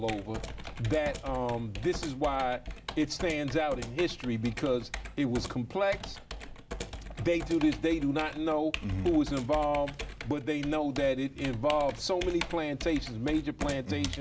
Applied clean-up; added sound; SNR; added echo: none; Computer keyboard; 10 dB; none.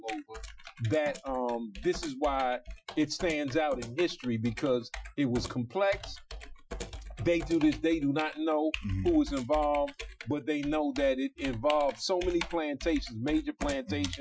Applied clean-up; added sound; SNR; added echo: classical method Wiener filter.